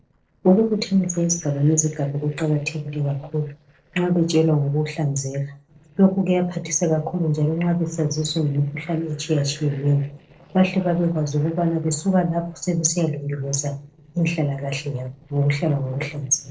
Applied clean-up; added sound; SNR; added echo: neural separator model SepFormer DNS4.